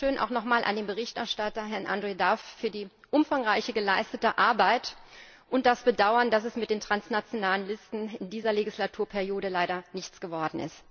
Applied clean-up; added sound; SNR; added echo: none; none; none; none.